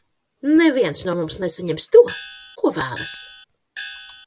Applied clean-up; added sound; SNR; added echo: none; Gong; 14 dB; none.